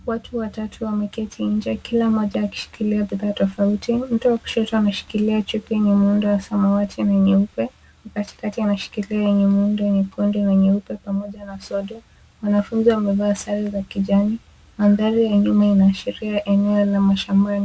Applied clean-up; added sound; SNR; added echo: none; none; none; none.